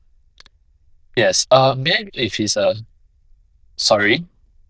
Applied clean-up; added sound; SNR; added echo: neural diffusion model UNIVERSE++.